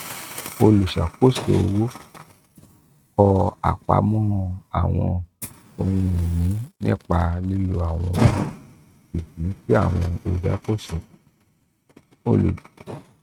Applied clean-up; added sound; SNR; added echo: neural mask model RNNoise.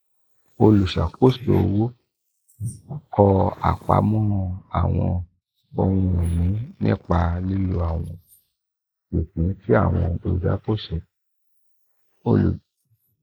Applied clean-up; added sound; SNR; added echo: neural mask model Resemble Enhance denoiser.